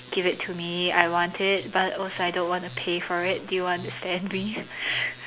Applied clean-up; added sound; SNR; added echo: none; none; none; none.